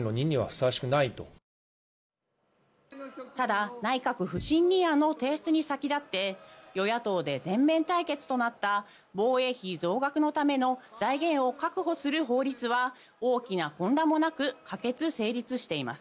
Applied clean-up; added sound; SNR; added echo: none; none; none; none.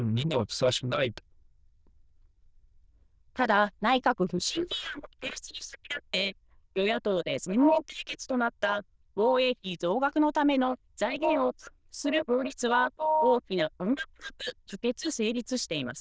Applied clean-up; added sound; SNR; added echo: neural diffusion model UNIVERSE++.